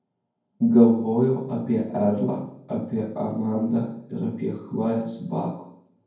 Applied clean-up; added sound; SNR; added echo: none; none; none; reverberation time 0.9 s.